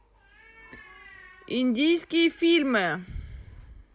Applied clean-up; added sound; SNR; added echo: none; none; none; none.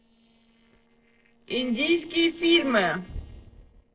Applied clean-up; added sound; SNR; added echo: neural separator model SepFormer DNS4.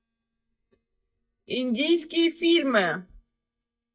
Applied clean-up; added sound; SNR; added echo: neural mask model DeepFilterNet 3.